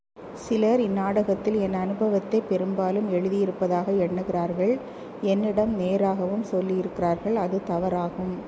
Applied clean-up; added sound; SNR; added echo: none; none; none; none.